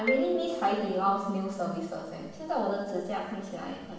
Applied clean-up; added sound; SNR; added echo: none; Marimba, xylophone; 8 dB; reverberation time 1.1 s.